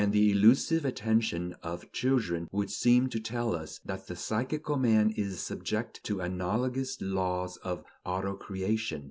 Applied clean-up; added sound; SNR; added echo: none; none; none; none.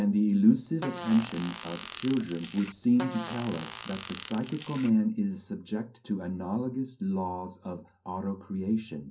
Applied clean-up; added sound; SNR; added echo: none; Fart; 12 dB; reverberation time 0.3 s.